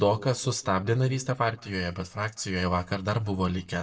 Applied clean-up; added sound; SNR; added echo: neural mask model DeepFilterNet 3.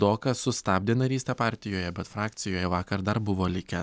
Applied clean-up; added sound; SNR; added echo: none; none; none; none.